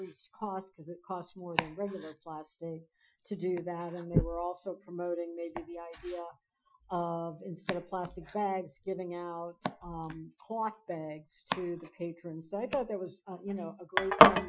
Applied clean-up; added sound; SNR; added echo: classical method Wiener filter.